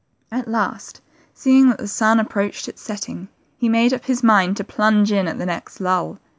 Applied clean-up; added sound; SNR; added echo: none; none; none; none.